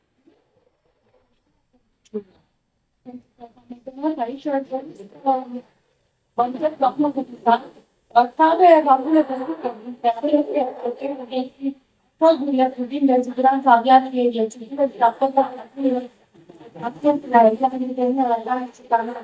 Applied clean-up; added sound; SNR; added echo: neural mask model DeepFilterNet 3.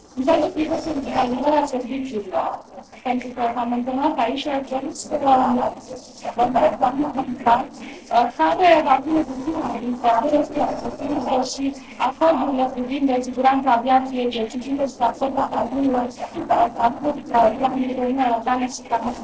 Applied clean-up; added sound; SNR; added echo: neural separator model SepFormer DNS4.